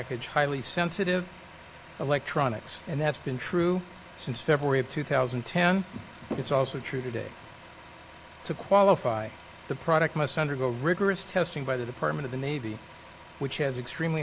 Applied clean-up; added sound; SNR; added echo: none; Truck; 19 dB; none.